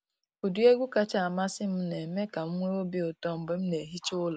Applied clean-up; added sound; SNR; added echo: none; none; none; none.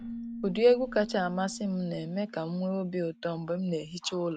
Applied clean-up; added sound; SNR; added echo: none; Keyboard (musical); 14 dB; none.